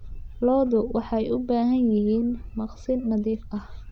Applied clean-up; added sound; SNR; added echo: none; Wind / Bird; 15 dB; none.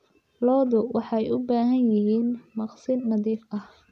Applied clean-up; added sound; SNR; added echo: none; none; none; none.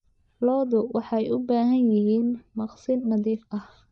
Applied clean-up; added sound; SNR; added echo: neural mask model DeepFilterNet 3.